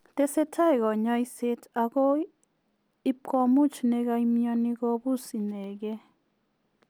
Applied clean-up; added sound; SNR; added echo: none; none; none; none.